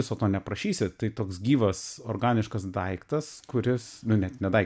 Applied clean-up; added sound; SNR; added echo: none; none; none; none.